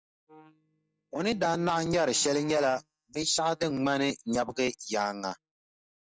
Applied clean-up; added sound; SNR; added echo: neural mask model DeepFilterNet 3.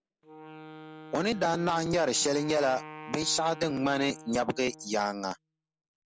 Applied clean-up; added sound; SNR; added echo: none; Wind instrument, woodwind instrument; 16 dB; none.